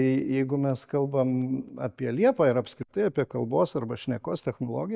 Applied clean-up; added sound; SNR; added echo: none; none; none; none.